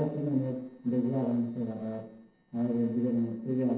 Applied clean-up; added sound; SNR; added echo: neural separator model SepFormer DNS4.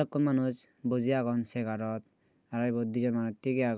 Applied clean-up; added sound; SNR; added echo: none; none; none; none.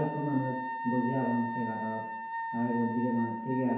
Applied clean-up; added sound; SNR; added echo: none; Wind instrument, woodwind instrument; 5 dB; reverberation time 1.0 s.